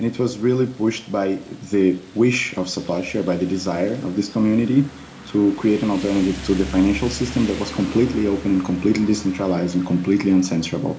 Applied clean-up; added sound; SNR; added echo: none; Rain; 16 dB; reverberation time 0.4 s.